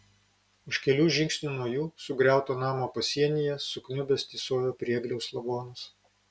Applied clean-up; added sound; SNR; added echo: none; none; none; none.